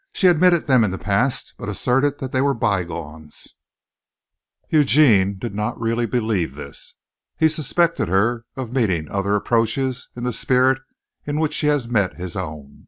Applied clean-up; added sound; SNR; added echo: none; none; none; none.